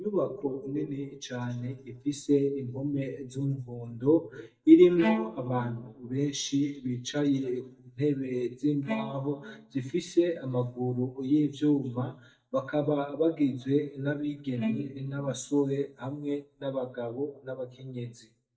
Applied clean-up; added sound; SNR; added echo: neural mask model DeepFilterNet 3.